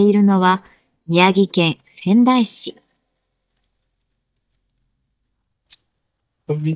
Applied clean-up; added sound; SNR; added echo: neural mask model DeepFilterNet 3.